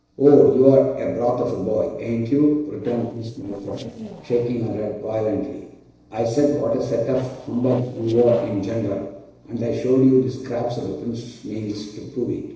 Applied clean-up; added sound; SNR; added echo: neural separator model SepFormer DNS4.